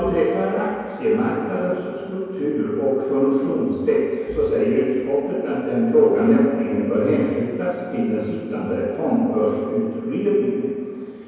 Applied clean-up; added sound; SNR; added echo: none; none; none; reverberation time 2.2 s.